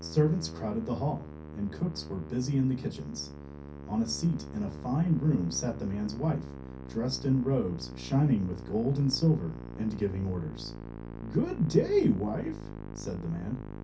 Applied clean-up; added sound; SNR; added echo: none; Musical instrument; 12 dB; reverberation time 0.3 s.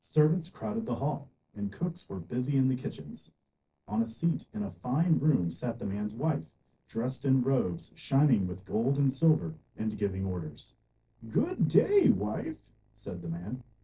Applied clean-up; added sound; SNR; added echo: neural separator model SepFormer DNS4.